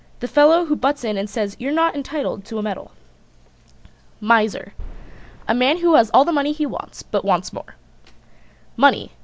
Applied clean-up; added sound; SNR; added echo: none; Boom; 16 dB; none.